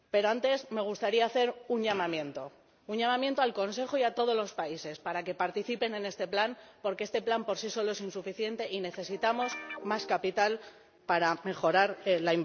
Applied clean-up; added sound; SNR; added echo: none; Guitar; 12 dB; none.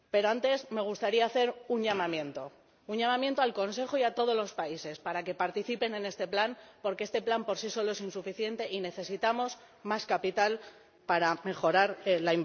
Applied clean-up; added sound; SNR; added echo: none; none; none; none.